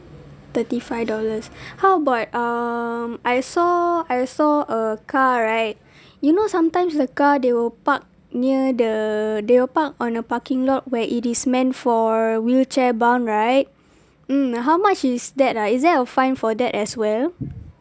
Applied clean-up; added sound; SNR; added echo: none; none; none; none.